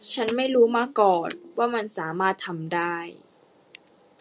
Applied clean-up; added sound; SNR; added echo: none; none; none; none.